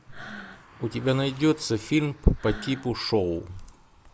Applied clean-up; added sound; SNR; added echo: none; Car passing by + Breathing; 20 dB; none.